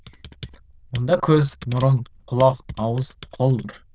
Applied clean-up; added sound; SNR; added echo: neural diffusion model UNIVERSE++.